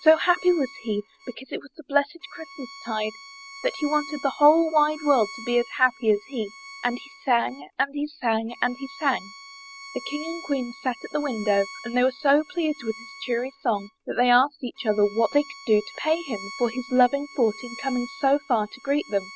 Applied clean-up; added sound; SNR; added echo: none; Bowed string instrument; 18 dB; none.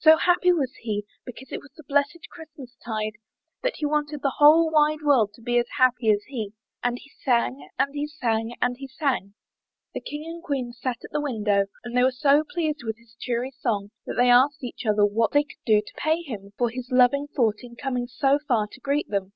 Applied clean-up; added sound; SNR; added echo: none; none; none; none.